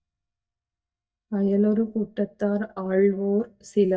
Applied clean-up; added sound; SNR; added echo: neural mask model DeepFilterNet 3.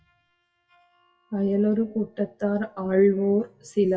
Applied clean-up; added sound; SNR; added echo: classical method WPE with log-MMSE.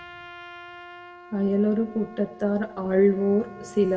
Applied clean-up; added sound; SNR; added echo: none; Trumpet; 19 dB; reverberation time 1.1 s.